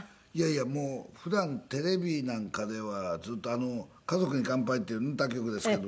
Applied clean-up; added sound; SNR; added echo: none; none; none; none.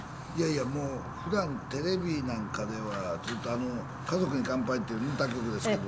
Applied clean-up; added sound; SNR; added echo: none; Fire; 7 dB; none.